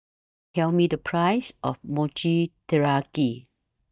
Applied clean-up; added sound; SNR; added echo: neural mask model DeepFilterNet 3.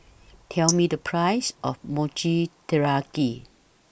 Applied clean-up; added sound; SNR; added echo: neural mask model Resemble Enhance denoiser.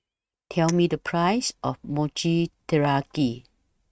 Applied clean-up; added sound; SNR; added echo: neural mask model RNNoise.